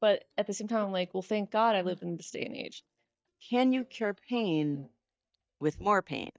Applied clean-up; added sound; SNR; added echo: neural mask model DeepFilterNet 3.